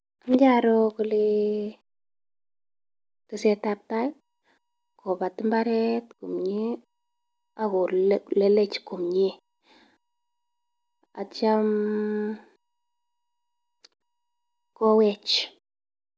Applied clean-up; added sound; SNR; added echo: none; none; none; none.